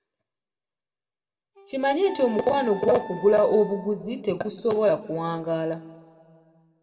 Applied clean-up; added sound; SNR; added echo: none; Wind instrument, woodwind instrument; 16 dB; reverberation time 1.7 s.